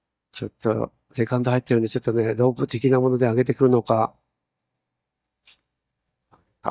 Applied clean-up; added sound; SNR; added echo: neural mask model DeepFilterNet 3.